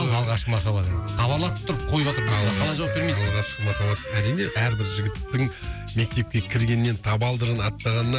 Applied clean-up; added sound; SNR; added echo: none; Squeak + Wind instrument, woodwind instrument; 12 dB; none.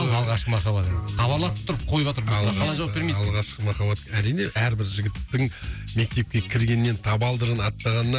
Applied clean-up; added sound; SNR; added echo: none; none; none; none.